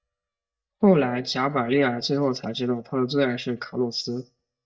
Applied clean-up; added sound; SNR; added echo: neural mask model DeepFilterNet 3.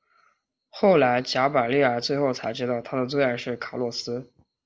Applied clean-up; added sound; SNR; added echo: none; none; none; none.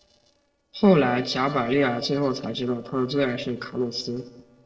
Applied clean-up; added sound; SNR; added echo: neural separator model SepFormer DNS4.